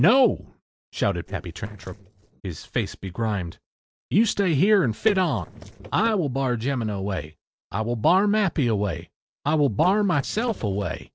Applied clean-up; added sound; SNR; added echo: neural separator model SepFormer DNS4.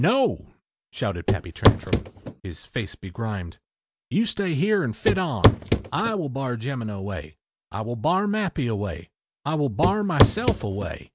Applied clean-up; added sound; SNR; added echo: none; Walk, footsteps / Run / Wood; -4 dB; none.